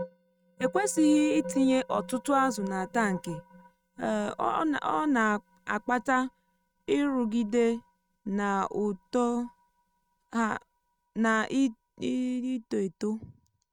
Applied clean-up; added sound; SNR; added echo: neural mask model RNNoise.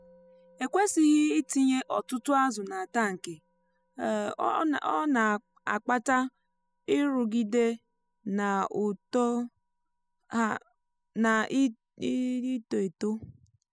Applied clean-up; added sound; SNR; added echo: classical method spectral subtraction.